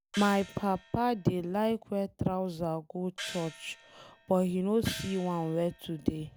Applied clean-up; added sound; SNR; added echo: none; Gong; 15 dB; none.